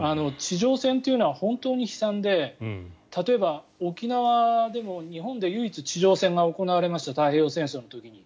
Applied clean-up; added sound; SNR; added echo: none; none; none; none.